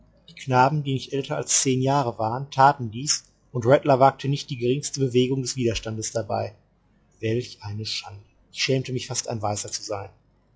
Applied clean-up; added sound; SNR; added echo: classical method log-MMSE.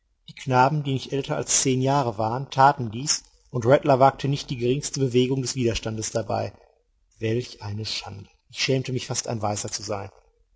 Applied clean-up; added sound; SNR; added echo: none; none; none; none.